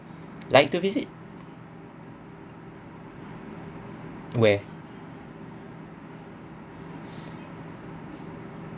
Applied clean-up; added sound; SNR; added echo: none; none; none; none.